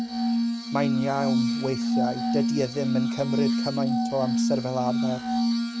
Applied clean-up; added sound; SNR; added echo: none; Glass; -4 dB; none.